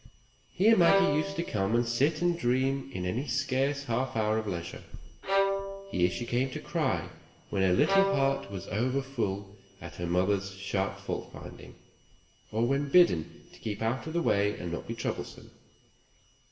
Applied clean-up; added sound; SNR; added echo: none; Bowed string instrument; 5 dB; reverberation time 1.6 s.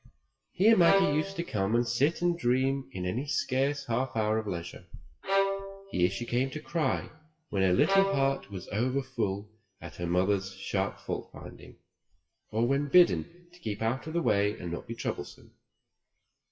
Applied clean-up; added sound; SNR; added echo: classical method WPE with log-MMSE.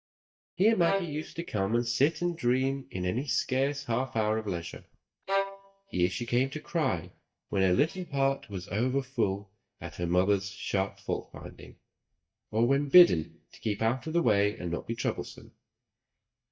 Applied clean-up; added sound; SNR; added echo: neural mask model DeepFilterNet 3.